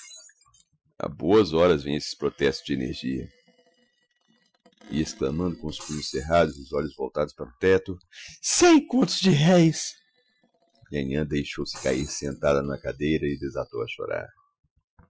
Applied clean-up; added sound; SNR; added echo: classical method Wiener filter.